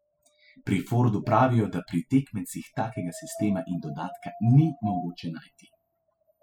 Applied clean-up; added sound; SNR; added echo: classical method spectral subtraction.